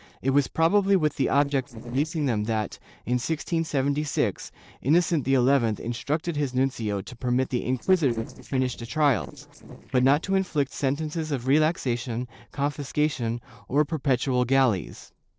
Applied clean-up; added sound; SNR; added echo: neural separator model SepFormer DNS4.